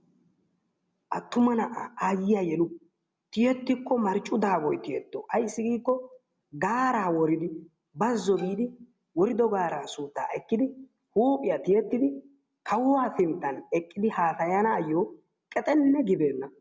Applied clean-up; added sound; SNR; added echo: none; Bowed string instrument; 20 dB; none.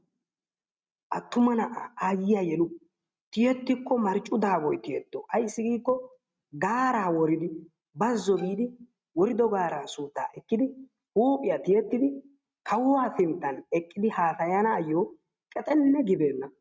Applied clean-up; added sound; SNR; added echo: neural mask model RNNoise.